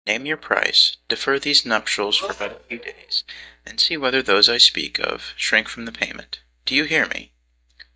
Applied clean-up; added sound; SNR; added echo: neural mask model DeepFilterNet 3.